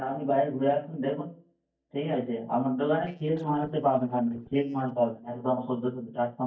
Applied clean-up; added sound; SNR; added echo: neural mask model DeepFilterNet 3.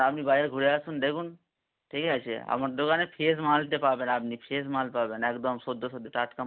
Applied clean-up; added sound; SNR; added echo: none; none; none; none.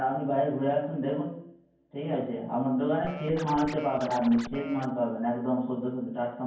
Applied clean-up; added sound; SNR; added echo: none; Scratching (performance technique); 12 dB; reverberation time 0.9 s.